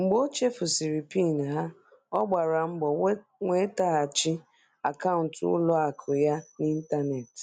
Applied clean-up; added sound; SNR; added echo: none; none; none; none.